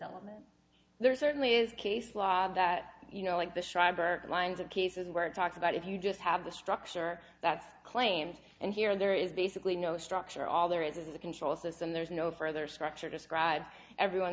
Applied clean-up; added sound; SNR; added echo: none; none; none; none.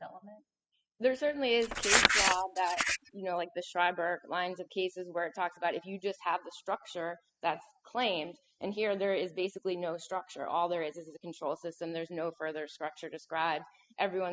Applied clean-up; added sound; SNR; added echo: classical method spectral subtraction.